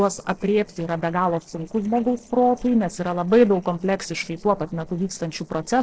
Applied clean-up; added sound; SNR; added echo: neural separator model SepFormer DNS4.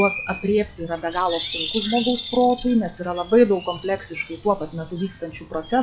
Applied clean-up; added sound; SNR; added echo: classical method log-MMSE.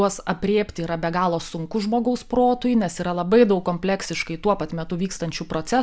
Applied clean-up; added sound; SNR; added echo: none; none; none; none.